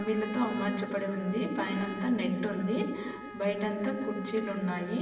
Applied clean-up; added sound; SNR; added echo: none; Trumpet; 14 dB; reverberation time 1.3 s.